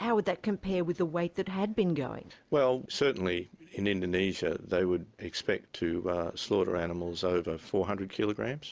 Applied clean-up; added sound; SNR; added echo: none; none; none; none.